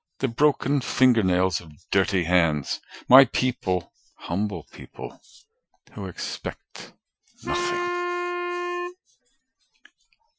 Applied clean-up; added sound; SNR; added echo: classical method Wiener filter.